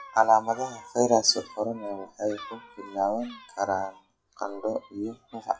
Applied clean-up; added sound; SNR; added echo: classical method WPE with log-MMSE.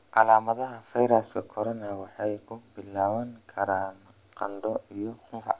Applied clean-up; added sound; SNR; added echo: none; none; none; none.